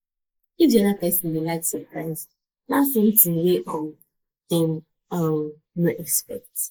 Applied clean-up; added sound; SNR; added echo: neural mask model Resemble Enhance denoiser.